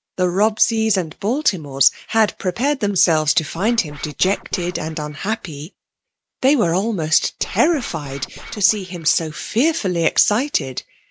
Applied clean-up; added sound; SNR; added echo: none; Scratching (performance technique); 17 dB; none.